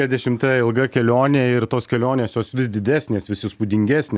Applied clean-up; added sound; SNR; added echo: none; none; none; none.